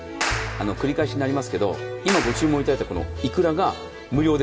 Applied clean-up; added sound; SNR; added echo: none; Clapping; 9 dB; reverberation time 2.3 s.